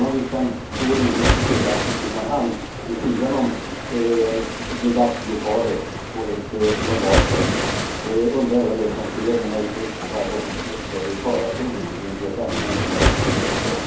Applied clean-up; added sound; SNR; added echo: none; Waves, surf; 1 dB; reverberation time 0.6 s.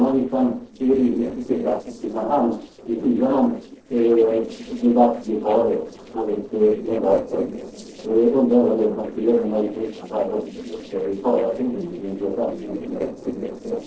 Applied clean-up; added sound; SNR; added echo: neural separator model SepFormer DNS4.